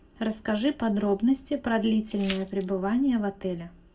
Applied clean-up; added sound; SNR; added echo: none; Glass; 13 dB; reverberation time 0.2 s.